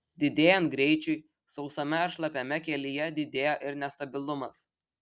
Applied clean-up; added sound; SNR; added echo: none; none; none; none.